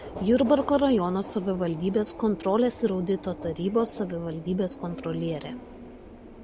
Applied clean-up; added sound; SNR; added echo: none; Subway, metro, underground; 14 dB; none.